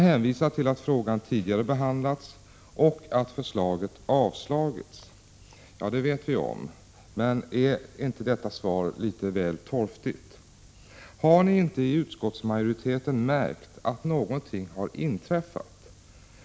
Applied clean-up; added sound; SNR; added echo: none; none; none; none.